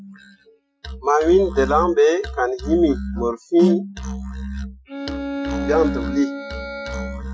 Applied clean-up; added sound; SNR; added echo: classical method Wiener filter.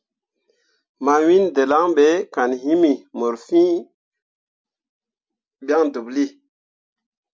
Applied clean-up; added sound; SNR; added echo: none; none; none; none.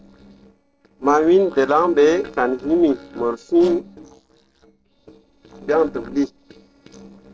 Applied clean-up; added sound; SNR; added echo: neural separator model SepFormer DNS4.